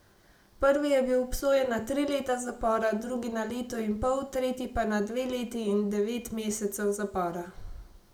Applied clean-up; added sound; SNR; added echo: none; none; none; reverberation time 0.5 s.